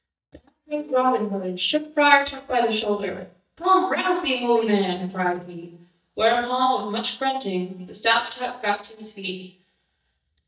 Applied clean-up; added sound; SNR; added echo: neural mask model DeepFilterNet 3.